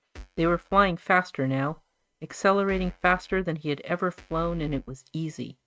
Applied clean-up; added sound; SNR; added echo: neural mask model RNNoise.